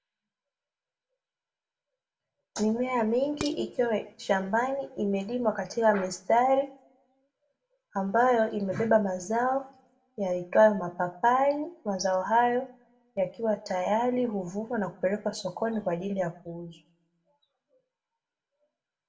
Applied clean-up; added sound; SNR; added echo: none; Dishes, pots, and pans; 13 dB; reverberation time 0.3 s.